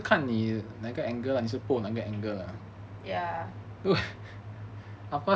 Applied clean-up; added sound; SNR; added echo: none; none; none; none.